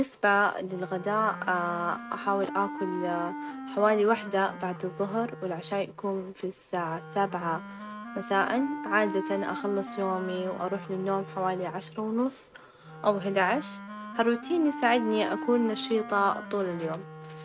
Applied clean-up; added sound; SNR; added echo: none; Wind instrument, woodwind instrument; 11 dB; none.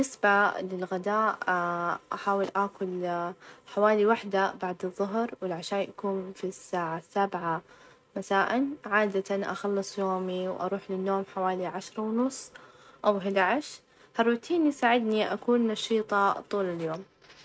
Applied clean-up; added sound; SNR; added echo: none; none; none; none.